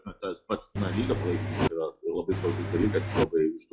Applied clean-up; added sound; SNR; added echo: classical method log-MMSE.